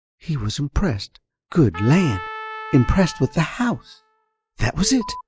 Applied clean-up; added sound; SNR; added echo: classical method log-MMSE.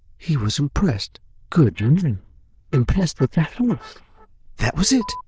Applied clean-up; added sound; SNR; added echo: neural diffusion model UNIVERSE++.